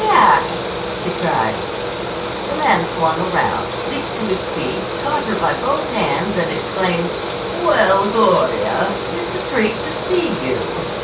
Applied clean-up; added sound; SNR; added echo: none; Mechanical fan; 4 dB; reverberation time 0.3 s.